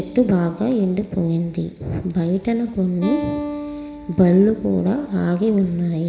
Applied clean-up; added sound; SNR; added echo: none; Acoustic guitar; 13 dB; reverberation time 1.7 s.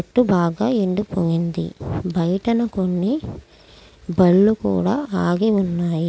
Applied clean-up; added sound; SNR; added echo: none; none; none; none.